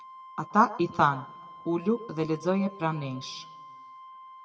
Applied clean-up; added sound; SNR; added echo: none; Wind instrument, woodwind instrument; 17 dB; reverberation time 1.1 s.